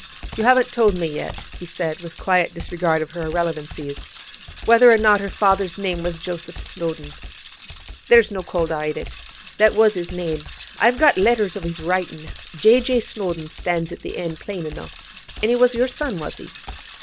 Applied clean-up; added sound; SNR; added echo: none; Bicycle + Computer keyboard; 12 dB; none.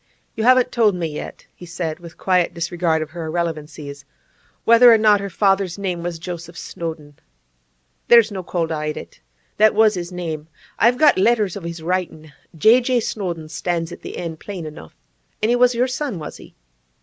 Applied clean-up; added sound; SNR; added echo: none; none; none; none.